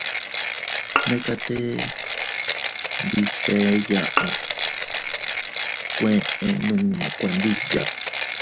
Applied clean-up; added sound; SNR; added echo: none; Mechanisms + Bowed string instrument; 0 dB; none.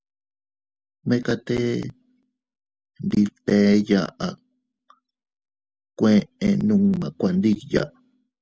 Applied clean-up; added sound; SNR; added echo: none; none; none; none.